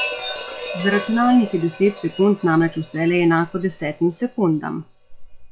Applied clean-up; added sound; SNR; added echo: classical method log-MMSE.